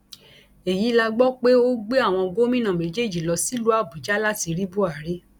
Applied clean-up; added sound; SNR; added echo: none; none; none; none.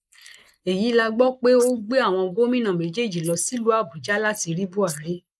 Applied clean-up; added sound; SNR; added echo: neural mask model Resemble Enhance denoiser.